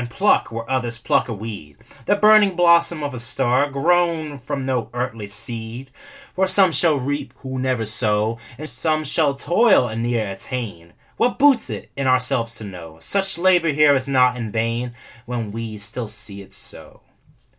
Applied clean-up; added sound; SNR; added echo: none; none; none; none.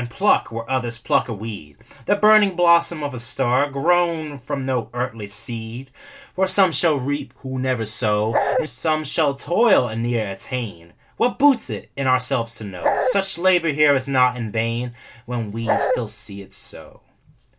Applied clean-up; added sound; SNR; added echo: none; Bark; -2 dB; none.